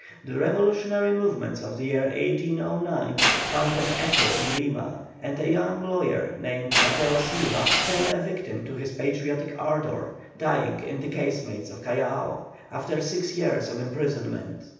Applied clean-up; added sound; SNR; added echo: none; Mechanisms; 1 dB; reverberation time 0.9 s.